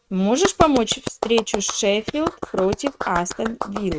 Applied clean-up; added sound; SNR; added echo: neural mask model RNNoise.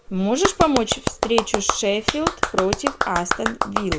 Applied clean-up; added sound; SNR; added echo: none; Clapping; 2 dB; none.